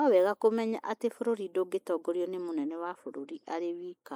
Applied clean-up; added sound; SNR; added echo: neural mask model Resemble Enhance denoiser.